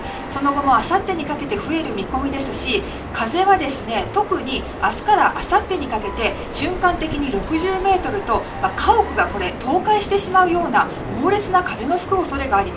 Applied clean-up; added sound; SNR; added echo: none; Bird vocalization, bird call, bird song; 10 dB; reverberation time 0.2 s.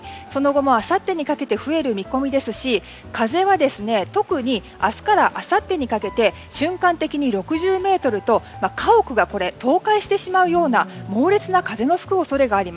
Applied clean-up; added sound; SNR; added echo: none; none; none; none.